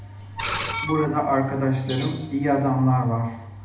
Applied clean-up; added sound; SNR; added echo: none; Screech; 6 dB; reverberation time 0.8 s.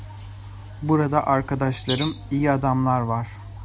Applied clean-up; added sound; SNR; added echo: none; none; none; none.